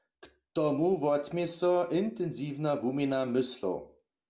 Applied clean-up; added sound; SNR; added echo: none; none; none; none.